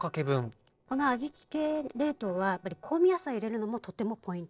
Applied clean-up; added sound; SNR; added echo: neural separator model SepFormer DNS4.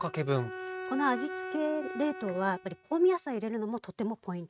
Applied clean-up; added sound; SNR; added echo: neural mask model RNNoise.